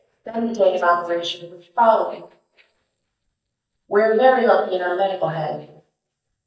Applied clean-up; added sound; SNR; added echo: neural mask model DeepFilterNet 3.